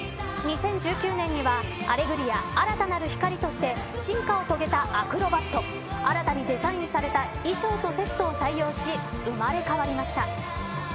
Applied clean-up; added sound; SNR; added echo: none; none; none; none.